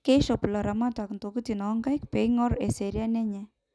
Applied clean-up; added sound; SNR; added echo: none; none; none; none.